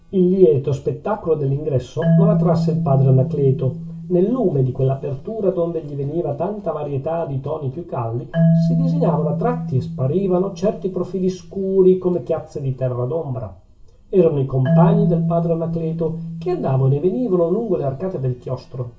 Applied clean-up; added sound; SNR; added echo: none; Marimba, xylophone; 4 dB; reverberation time 0.2 s.